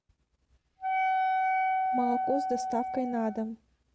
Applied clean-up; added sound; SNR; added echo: none; Wind instrument, woodwind instrument; -5 dB; none.